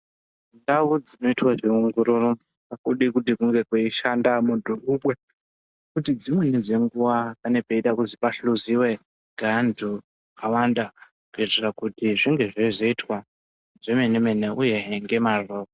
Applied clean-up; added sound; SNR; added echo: none; none; none; none.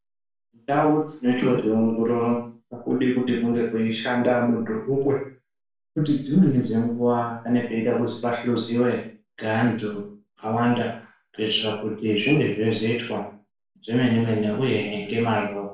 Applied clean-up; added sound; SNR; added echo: none; none; none; reverberation time 0.4 s.